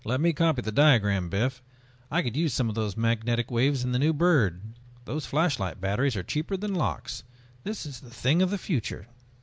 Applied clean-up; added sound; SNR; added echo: none; none; none; none.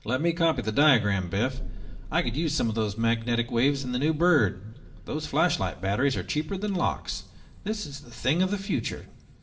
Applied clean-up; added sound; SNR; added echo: none; Thunder; 14 dB; reverberation time 0.7 s.